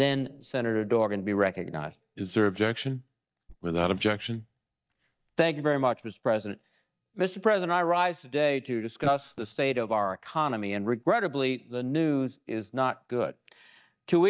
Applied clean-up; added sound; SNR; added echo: neural mask model DeepFilterNet 3.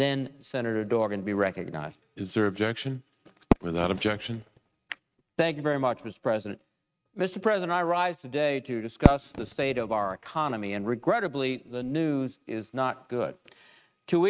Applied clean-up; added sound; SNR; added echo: neural mask model RNNoise.